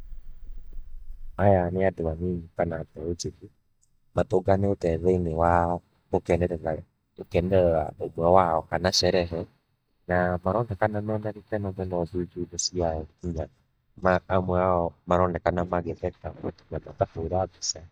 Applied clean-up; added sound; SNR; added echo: neural mask model DeepFilterNet 3.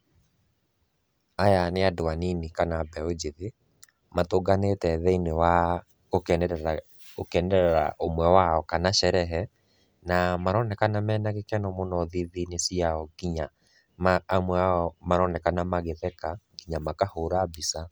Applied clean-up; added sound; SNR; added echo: none; none; none; none.